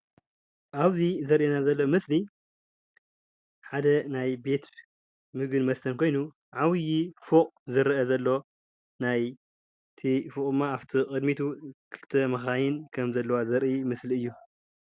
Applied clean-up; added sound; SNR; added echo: none; none; none; none.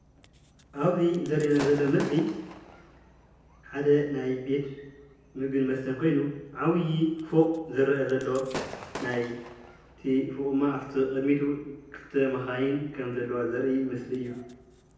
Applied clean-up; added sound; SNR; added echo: none; Gunshot, gunfire / Fireworks; 17 dB; reverberation time 0.9 s.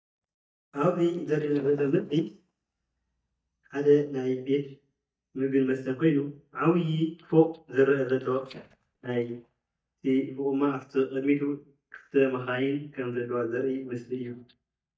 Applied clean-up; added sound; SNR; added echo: neural mask model DeepFilterNet 3.